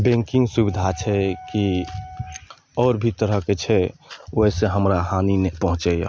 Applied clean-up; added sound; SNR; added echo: none; Wind instrument, woodwind instrument; 20 dB; none.